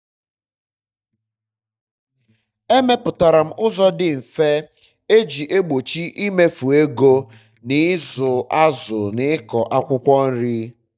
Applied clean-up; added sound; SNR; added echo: neural mask model DeepFilterNet 3.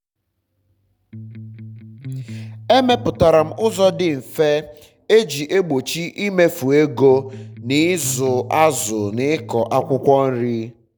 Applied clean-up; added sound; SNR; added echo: none; Electric guitar; 16 dB; none.